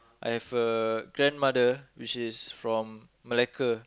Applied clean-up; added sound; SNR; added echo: none; none; none; none.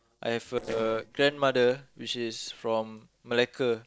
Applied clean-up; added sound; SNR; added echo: neural separator model SepFormer DNS4.